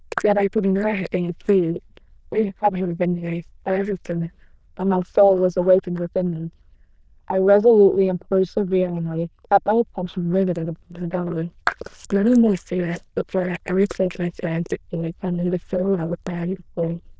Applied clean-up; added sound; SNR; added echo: neural diffusion model UNIVERSE++.